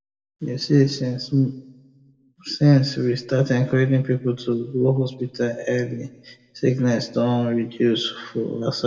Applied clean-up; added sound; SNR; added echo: none; none; none; reverberation time 0.7 s.